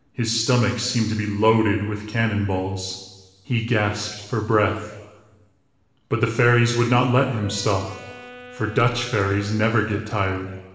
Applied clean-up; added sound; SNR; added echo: none; Wind instrument, woodwind instrument; 20 dB; reverberation time 1.4 s.